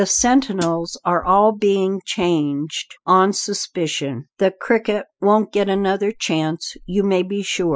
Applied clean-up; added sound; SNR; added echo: classical method spectral subtraction.